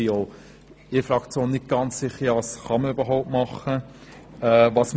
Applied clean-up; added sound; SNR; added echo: none; none; none; none.